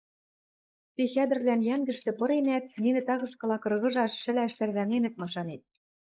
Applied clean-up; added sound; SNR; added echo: neural mask model Resemble Enhance denoiser.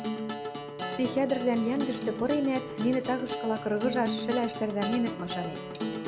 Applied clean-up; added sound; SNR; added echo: none; Acoustic guitar; 5 dB; none.